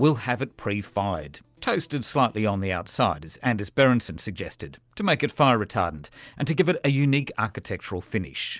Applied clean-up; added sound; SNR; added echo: none; none; none; none.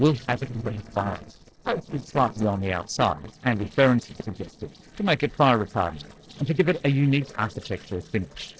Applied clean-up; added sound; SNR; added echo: neural separator model SepFormer DNS4.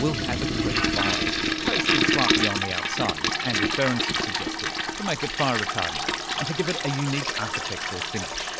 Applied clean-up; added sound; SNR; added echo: none; Toilet flush; -4 dB; none.